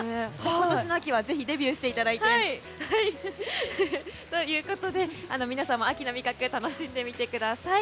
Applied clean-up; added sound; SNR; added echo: none; none; none; none.